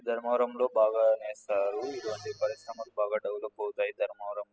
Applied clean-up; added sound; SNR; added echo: classical method spectral subtraction.